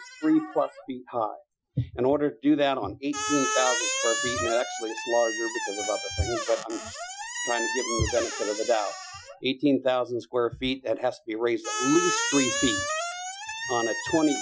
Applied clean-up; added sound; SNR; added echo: classical method Wiener filter.